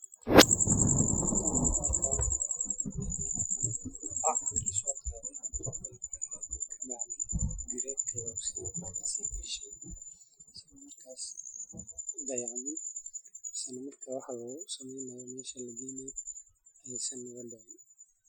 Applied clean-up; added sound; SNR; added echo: classical method Wiener filter.